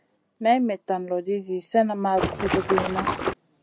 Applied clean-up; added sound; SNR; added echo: none; Water / Splash, splatter; 1 dB; none.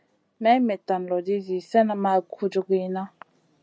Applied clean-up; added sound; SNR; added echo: none; none; none; none.